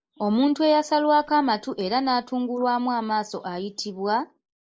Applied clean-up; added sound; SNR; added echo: neural mask model Resemble Enhance denoiser.